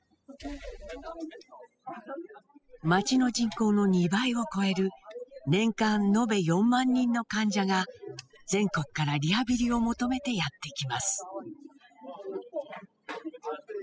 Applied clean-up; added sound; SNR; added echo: classical method spectral subtraction.